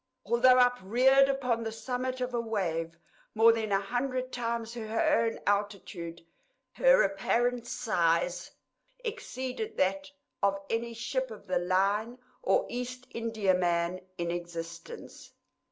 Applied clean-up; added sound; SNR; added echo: none; none; none; none.